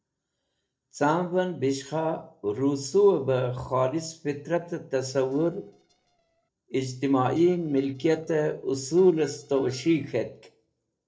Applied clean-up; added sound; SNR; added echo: neural separator model SepFormer DNS4.